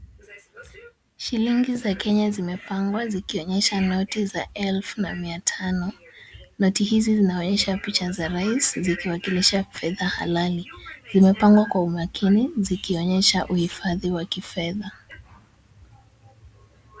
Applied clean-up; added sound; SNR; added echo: none; none; none; none.